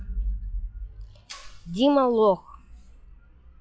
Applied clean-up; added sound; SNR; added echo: classical method log-MMSE.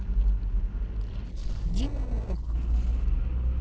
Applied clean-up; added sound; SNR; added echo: neural separator model SepFormer DNS4.